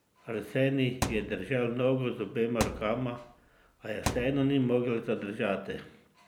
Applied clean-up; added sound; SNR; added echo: none; Thump, thud; 8 dB; none.